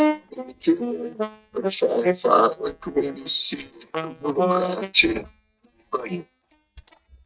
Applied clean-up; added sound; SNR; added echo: neural mask model DeepFilterNet 3.